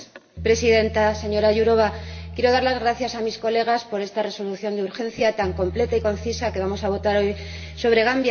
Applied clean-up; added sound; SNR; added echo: none; Bass guitar; 14 dB; reverberation time 0.9 s.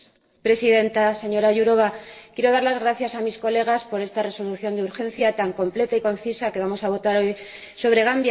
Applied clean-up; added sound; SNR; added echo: neural separator model SepFormer DNS4.